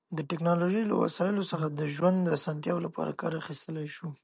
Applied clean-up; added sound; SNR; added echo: none; none; none; none.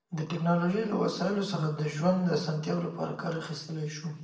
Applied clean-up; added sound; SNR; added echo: none; none; none; reverberation time 0.7 s.